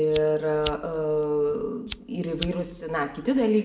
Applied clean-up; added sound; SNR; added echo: none; Fire; 15 dB; reverberation time 0.7 s.